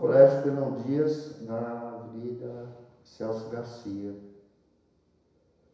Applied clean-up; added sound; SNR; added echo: none; none; none; reverberation time 1.0 s.